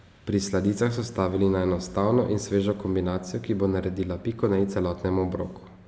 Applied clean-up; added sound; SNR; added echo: none; none; none; none.